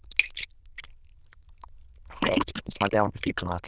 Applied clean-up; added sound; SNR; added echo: neural diffusion model UNIVERSE++.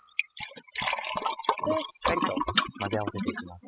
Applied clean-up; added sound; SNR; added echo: classical method spectral subtraction.